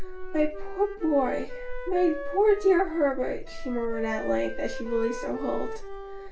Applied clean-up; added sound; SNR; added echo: none; Wind instrument, woodwind instrument; 12 dB; reverberation time 0.3 s.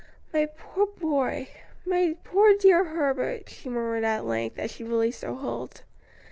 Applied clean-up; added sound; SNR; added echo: none; none; none; none.